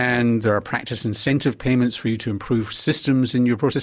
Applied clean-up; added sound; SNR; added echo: none; none; none; none.